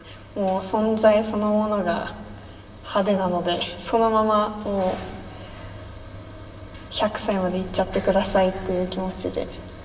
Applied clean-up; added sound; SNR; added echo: none; none; none; reverberation time 2.1 s.